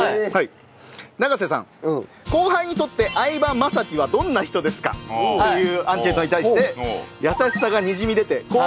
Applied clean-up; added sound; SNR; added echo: none; none; none; none.